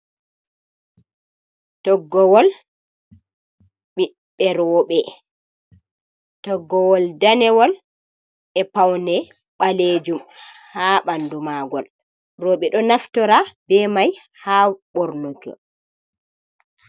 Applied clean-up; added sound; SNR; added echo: none; none; none; none.